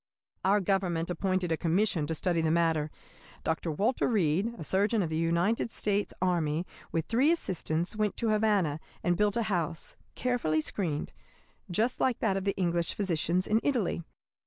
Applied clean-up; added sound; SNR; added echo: none; none; none; none.